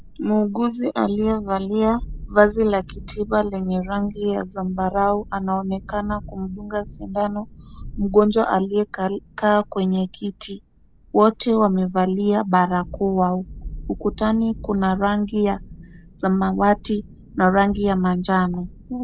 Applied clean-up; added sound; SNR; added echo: none; Thunderstorm; 17 dB; none.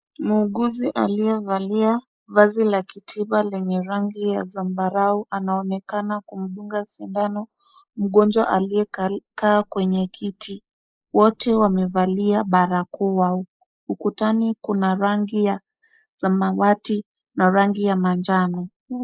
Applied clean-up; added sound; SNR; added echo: neural mask model Resemble Enhance denoiser.